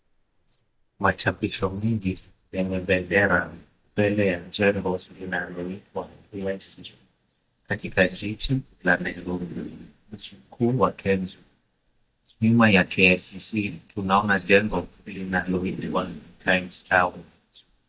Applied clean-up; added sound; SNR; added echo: neural mask model DeepFilterNet 3.